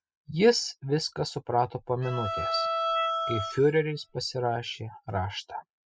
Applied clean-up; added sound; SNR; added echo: classical method spectral subtraction.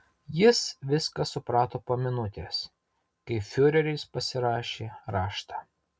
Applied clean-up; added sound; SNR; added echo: none; none; none; none.